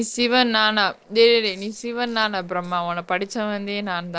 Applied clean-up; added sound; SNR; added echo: neural separator model SepFormer DNS4.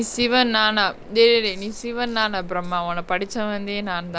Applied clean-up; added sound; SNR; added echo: none; Chewing, mastication; 15 dB; none.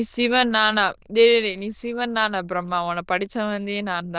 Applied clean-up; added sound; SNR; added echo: neural diffusion model UNIVERSE++.